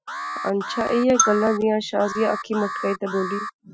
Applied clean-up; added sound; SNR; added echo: classical method Wiener filter.